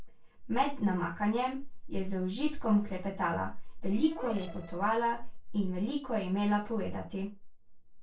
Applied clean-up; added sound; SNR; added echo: neural separator model SepFormer DNS4.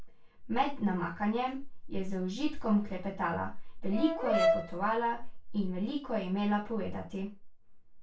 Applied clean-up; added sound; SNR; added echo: none; Brass instrument; 0 dB; reverberation time 0.2 s.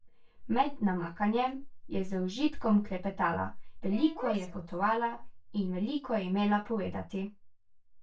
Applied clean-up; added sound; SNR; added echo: neural mask model DeepFilterNet 3.